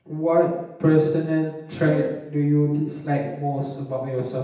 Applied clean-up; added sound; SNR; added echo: none; Wind instrument, woodwind instrument; 8 dB; reverberation time 0.9 s.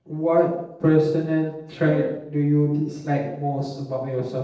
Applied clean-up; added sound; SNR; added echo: neural separator model SepFormer DNS4.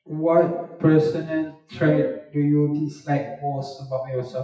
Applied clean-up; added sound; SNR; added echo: classical method WPE with log-MMSE.